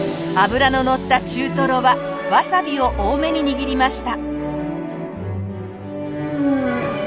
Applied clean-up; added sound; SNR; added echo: none; none; none; none.